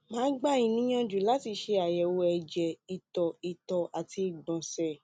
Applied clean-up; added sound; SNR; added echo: none; none; none; none.